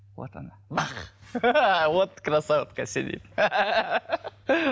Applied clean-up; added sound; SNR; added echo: none; none; none; none.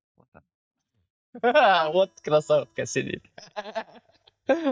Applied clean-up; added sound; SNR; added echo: neural mask model DeepFilterNet 3.